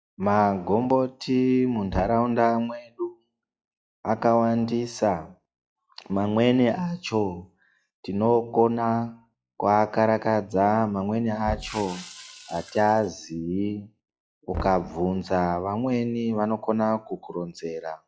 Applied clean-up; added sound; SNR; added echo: classical method log-MMSE.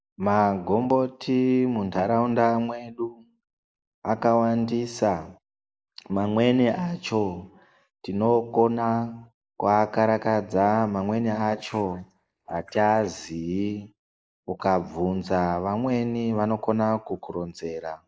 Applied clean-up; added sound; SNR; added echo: neural mask model Resemble Enhance denoiser.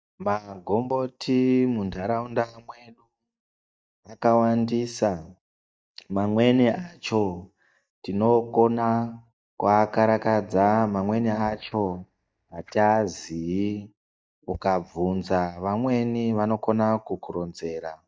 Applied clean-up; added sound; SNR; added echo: neural mask model DeepFilterNet 3.